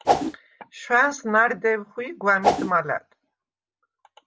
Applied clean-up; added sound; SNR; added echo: none; Whoosh, swoosh, swish; -4 dB; none.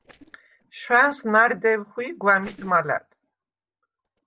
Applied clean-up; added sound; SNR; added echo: neural separator model SepFormer DNS4.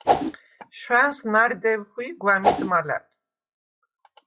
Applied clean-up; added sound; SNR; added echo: classical method log-MMSE.